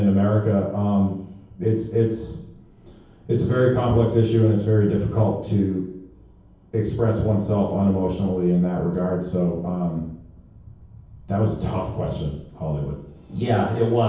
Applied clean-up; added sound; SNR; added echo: none; none; none; reverberation time 0.9 s.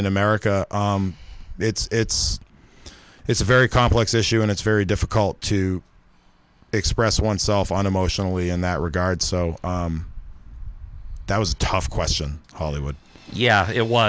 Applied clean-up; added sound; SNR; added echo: none; none; none; none.